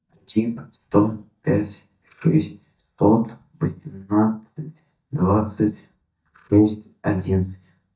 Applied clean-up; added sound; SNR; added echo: neural mask model DeepFilterNet 3.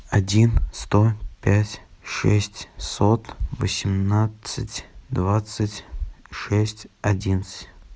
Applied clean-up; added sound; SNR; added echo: none; none; none; none.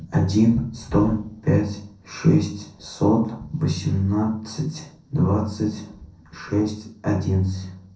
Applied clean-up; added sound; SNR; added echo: neural separator model SepFormer DNS4.